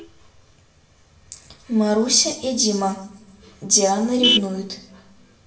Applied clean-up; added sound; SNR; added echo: none; Vehicle horn, car horn, honking; 7 dB; reverberation time 0.8 s.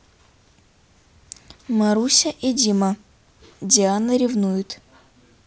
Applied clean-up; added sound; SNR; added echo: none; none; none; none.